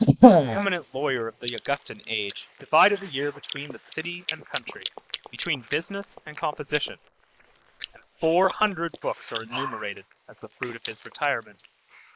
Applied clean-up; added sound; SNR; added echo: neural mask model Resemble Enhance denoiser.